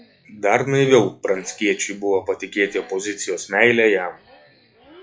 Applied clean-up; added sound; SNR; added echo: classical method log-MMSE.